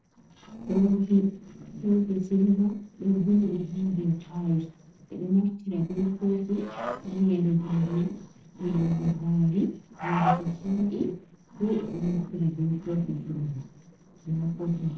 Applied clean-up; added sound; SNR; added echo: neural separator model SepFormer DNS4.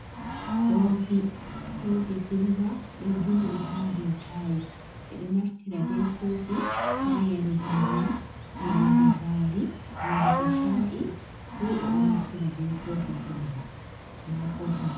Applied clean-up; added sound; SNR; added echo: none; Cricket / Growling; 1 dB; reverberation time 0.5 s.